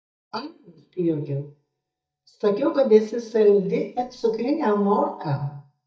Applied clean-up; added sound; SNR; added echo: neural mask model DeepFilterNet 3.